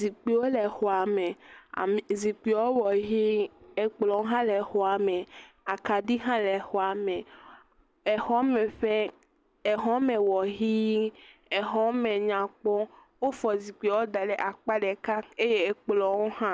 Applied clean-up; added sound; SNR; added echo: none; none; none; none.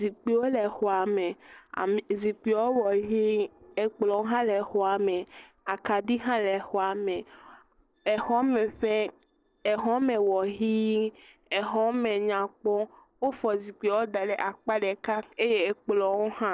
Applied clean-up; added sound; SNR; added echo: neural separator model SepFormer DNS4.